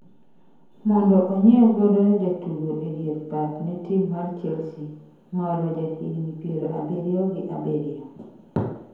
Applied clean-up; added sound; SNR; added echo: none; none; none; reverberation time 0.9 s.